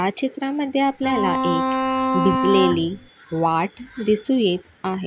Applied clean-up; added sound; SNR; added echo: none; Bowed string instrument; 0 dB; none.